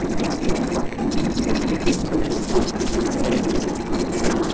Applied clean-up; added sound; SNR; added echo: neural separator model SepFormer DNS4.